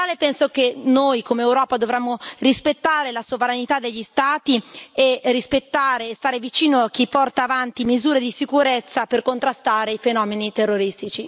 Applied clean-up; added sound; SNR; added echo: none; none; none; none.